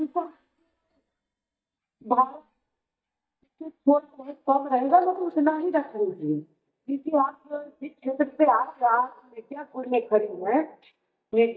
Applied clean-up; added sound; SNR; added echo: neural mask model DeepFilterNet 3.